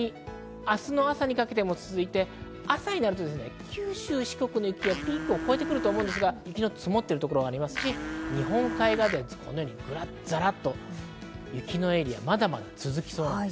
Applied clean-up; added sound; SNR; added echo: none; Domestic sounds, home sounds; 4 dB; none.